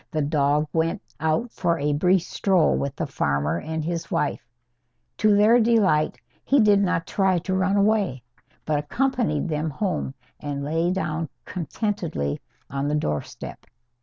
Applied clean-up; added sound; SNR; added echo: none; none; none; none.